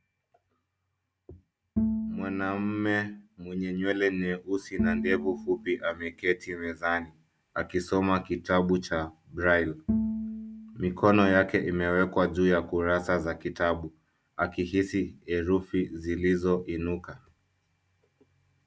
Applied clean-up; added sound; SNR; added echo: none; Bowed string instrument; 5 dB; none.